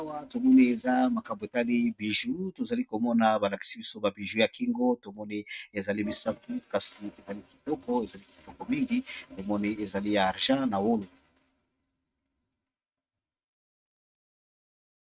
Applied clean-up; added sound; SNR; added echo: neural mask model RNNoise.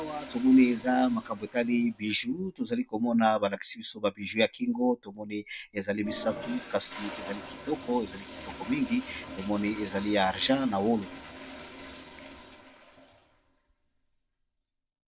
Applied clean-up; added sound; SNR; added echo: none; Toilet flush; 15 dB; none.